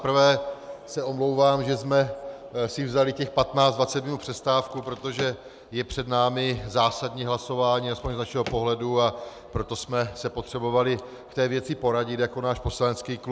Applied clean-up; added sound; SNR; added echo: none; Drawer open or close; 17 dB; none.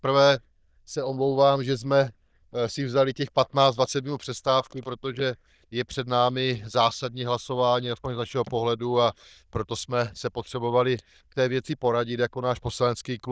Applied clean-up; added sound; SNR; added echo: neural diffusion model UNIVERSE++.